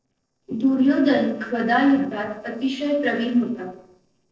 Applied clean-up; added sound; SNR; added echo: neural separator model SepFormer DNS4.